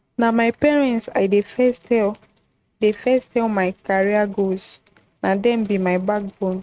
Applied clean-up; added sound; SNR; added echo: neural mask model RNNoise.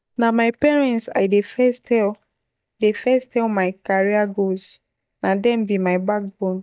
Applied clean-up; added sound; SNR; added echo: neural mask model DeepFilterNet 3.